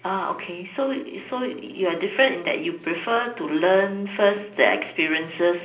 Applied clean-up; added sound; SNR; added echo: none; none; none; reverberation time 0.5 s.